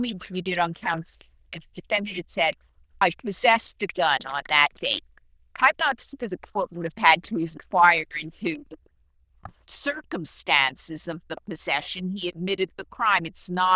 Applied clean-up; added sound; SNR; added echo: neural diffusion model UNIVERSE++.